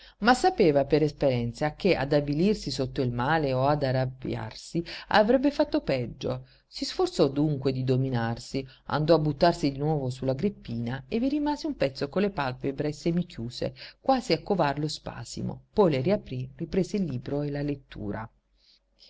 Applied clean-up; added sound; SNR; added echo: none; none; none; none.